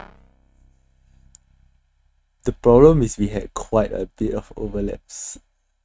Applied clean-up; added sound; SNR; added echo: neural mask model RNNoise.